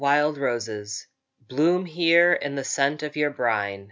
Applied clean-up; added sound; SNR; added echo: none; none; none; none.